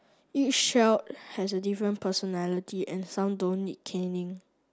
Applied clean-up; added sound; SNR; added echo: none; none; none; none.